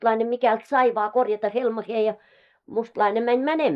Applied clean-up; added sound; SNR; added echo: neural mask model Resemble Enhance denoiser.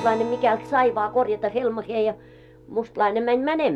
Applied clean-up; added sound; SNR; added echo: none; Acoustic guitar; 17 dB; none.